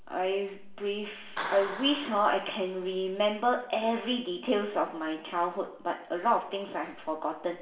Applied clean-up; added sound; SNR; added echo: none; Clapping; 16 dB; reverberation time 0.7 s.